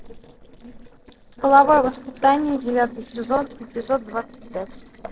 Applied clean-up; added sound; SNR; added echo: neural separator model SepFormer DNS4.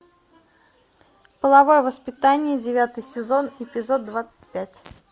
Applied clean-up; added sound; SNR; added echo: none; none; none; none.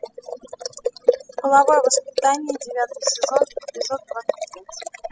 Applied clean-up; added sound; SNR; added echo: classical method spectral subtraction.